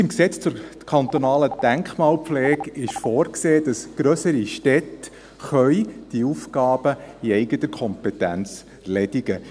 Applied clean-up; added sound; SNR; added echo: none; Telephone; 14 dB; none.